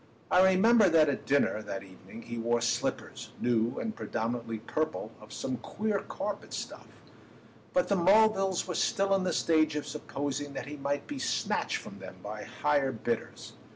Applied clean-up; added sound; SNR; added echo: none; none; none; none.